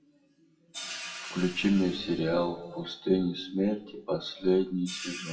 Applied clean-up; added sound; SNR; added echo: classical method WPE with log-MMSE.